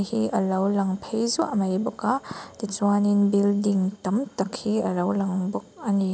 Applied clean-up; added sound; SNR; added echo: none; none; none; none.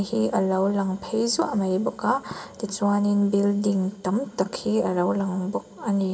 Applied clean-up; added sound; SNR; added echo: none; none; none; reverberation time 0.2 s.